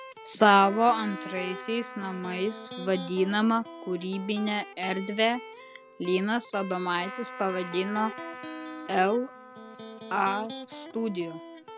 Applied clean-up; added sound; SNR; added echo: none; Trumpet + Electric guitar; 13 dB; none.